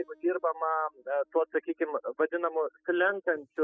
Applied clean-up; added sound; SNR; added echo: classical method spectral subtraction.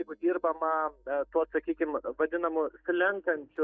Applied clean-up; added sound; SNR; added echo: neural mask model DeepFilterNet 3.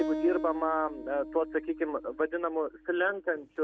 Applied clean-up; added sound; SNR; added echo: none; Acoustic guitar; 9 dB; none.